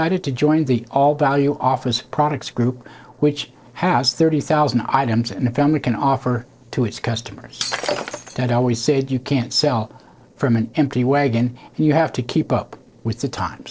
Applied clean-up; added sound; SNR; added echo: neural separator model SepFormer DNS4.